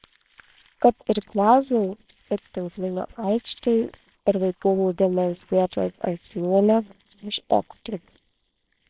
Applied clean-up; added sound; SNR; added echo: neural separator model SepFormer WHAMR!.